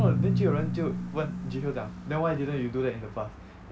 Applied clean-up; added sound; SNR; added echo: none; Drum; 0 dB; none.